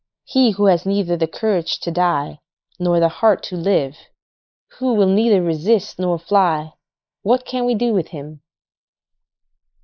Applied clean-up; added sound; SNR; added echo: neural mask model Resemble Enhance denoiser.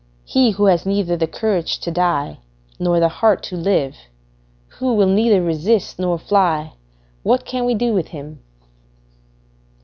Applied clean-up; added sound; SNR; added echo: none; none; none; none.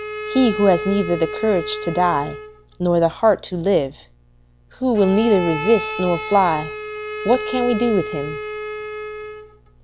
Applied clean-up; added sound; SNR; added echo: none; Bowed string instrument; 9 dB; none.